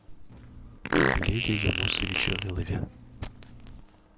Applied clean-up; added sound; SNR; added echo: none; Fart; -1 dB; none.